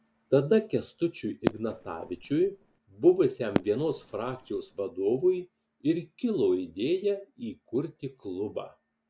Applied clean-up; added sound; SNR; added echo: none; Fireworks; 8 dB; none.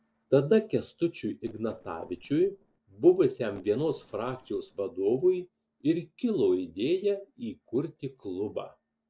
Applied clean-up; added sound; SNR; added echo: neural separator model SepFormer DNS4.